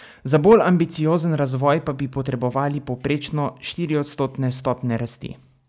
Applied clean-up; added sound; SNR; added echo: none; none; none; none.